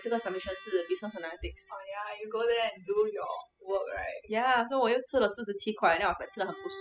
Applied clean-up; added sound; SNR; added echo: classical method spectral subtraction.